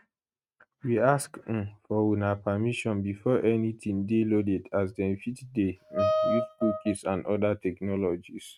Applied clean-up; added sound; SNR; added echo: neural mask model RNNoise.